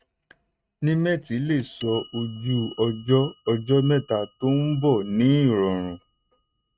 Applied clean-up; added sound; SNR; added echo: neural mask model RNNoise.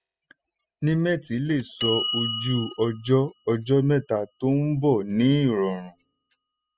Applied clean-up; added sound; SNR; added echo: classical method spectral subtraction.